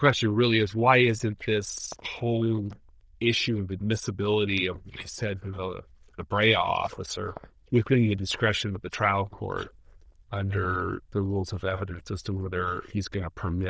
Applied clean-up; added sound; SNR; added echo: neural diffusion model UNIVERSE++.